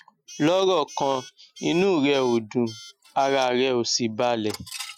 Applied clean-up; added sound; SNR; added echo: classical method Wiener filter.